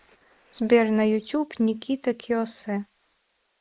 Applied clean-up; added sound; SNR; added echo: neural mask model Resemble Enhance denoiser.